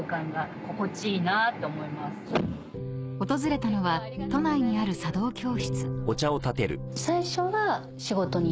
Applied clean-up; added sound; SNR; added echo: none; none; none; none.